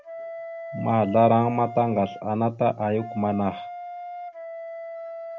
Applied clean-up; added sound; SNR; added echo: none; Wind instrument, woodwind instrument; 12 dB; none.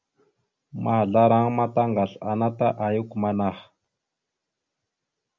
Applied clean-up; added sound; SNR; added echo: none; none; none; none.